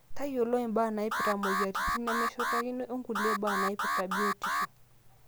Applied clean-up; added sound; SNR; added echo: none; Alarm; -2 dB; none.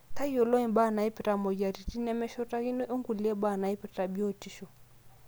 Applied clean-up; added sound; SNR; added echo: none; none; none; none.